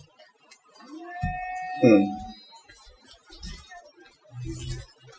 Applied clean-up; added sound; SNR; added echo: classical method Wiener filter.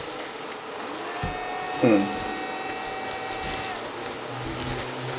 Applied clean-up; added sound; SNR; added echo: none; Domestic sounds, home sounds + Crumpling, crinkling; 6 dB; none.